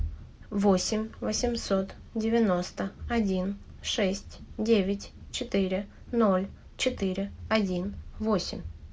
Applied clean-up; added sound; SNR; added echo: none; none; none; none.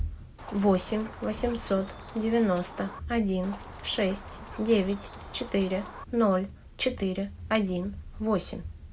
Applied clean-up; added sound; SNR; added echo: none; Chicken, rooster; 16 dB; none.